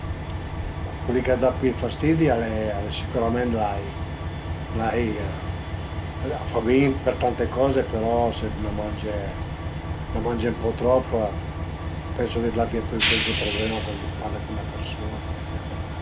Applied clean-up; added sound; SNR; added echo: none; Train; 2 dB; none.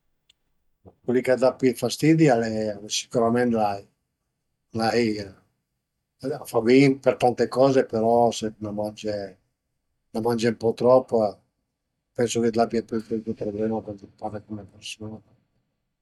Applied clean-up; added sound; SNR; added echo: neural mask model DeepFilterNet 3.